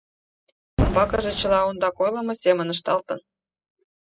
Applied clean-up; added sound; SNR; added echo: classical method spectral subtraction.